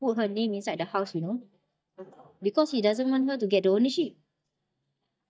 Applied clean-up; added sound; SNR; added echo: neural mask model DeepFilterNet 3.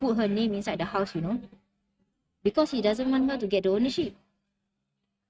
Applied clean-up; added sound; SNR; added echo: neural mask model RNNoise.